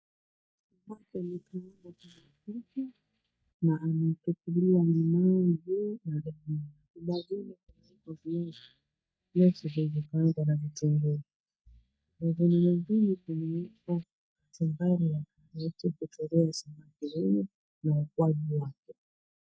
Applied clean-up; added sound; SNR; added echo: neural mask model DeepFilterNet 3.